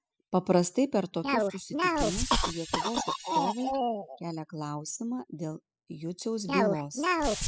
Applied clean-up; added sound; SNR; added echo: classical method spectral subtraction.